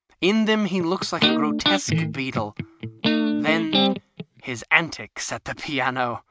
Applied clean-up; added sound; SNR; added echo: neural mask model RNNoise.